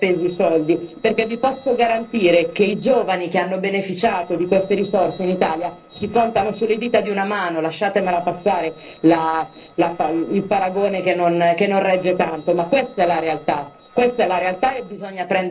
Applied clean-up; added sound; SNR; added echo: neural separator model SepFormer DNS4.